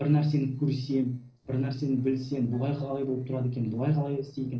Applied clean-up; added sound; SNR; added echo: neural separator model SepFormer DNS4.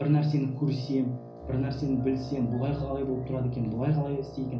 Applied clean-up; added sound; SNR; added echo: none; Wind instrument, woodwind instrument; 16 dB; reverberation time 0.4 s.